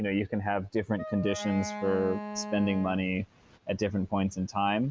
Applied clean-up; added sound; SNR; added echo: none; Wind instrument, woodwind instrument; 10 dB; none.